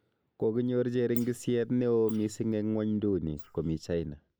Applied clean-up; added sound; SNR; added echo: neural mask model Resemble Enhance denoiser.